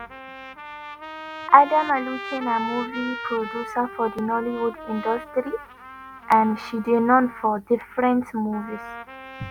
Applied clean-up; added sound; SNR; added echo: none; Trumpet; 13 dB; none.